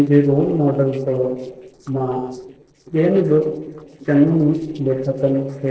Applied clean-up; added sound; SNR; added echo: neural separator model SepFormer DNS4.